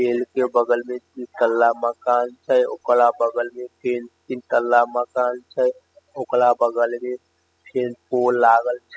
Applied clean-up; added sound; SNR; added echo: classical method spectral subtraction.